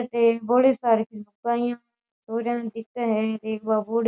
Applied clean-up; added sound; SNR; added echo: none; none; none; none.